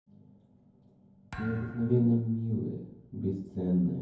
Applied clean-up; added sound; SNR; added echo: none; Thump, thud; 17 dB; reverberation time 0.9 s.